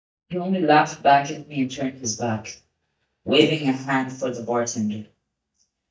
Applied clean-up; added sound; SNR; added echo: neural mask model DeepFilterNet 3.